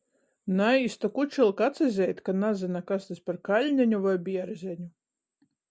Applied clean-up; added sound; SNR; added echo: none; none; none; none.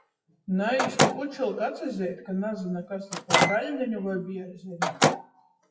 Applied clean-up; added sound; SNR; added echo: classical method WPE with log-MMSE.